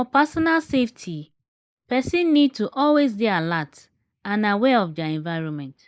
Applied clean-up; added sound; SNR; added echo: neural mask model Resemble Enhance denoiser.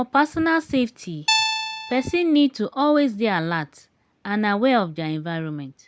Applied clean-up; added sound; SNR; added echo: none; Guitar; 2 dB; none.